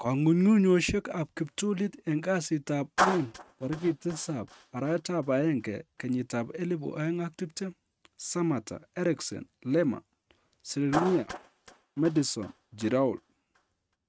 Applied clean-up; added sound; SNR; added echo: neural mask model RNNoise.